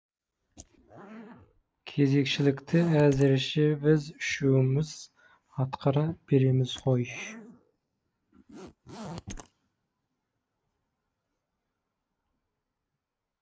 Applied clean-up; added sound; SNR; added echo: neural mask model Resemble Enhance denoiser.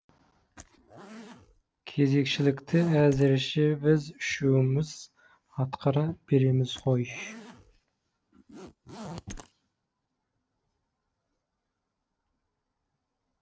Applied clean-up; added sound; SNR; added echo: neural separator model SepFormer DNS4.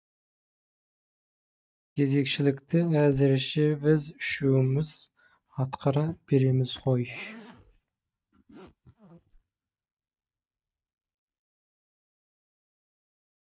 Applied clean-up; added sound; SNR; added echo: neural mask model DeepFilterNet 3.